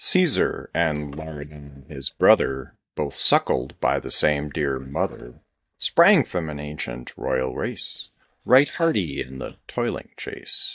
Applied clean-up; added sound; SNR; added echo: neural mask model DeepFilterNet 3.